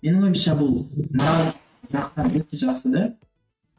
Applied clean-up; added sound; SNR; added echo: neural mask model RNNoise.